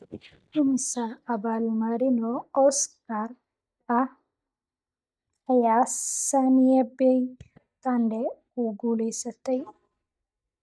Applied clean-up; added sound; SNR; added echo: neural mask model DeepFilterNet 3.